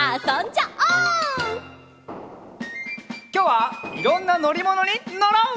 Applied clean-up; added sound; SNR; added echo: none; Fireworks; 19 dB; none.